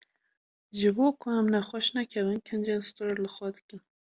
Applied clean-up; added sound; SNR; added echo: none; none; none; none.